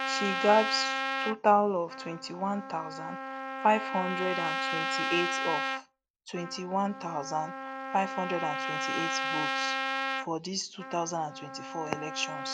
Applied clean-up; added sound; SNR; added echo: none; Trumpet; 3 dB; none.